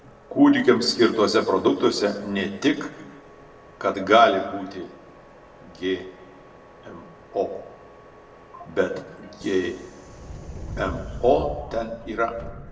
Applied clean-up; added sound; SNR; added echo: none; Subway, metro, underground; 17 dB; reverberation time 0.9 s.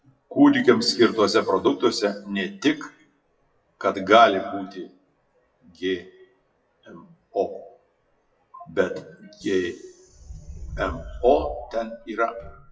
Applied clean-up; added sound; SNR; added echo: classical method WPE with log-MMSE.